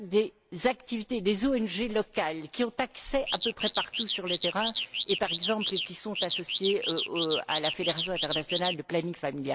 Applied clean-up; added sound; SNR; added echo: neural mask model Resemble Enhance denoiser.